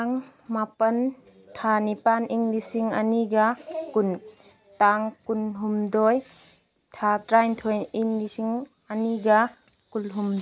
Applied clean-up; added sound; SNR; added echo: none; none; none; none.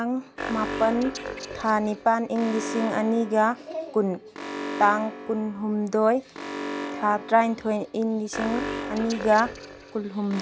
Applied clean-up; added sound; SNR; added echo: none; Alarm; 10 dB; none.